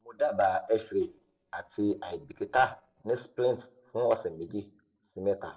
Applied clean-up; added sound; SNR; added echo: neural separator model SepFormer DNS4.